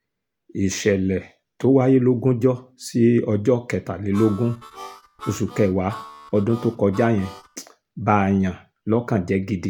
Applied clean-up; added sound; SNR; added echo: none; Harmonica; 18 dB; none.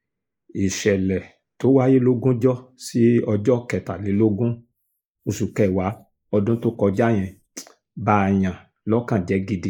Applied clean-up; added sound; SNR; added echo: neural mask model Resemble Enhance denoiser.